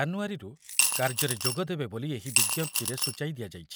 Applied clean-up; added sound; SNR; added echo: none; Coin (dropping) / Glass; -4 dB; none.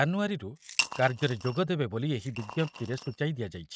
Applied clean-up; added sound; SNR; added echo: neural mask model RNNoise.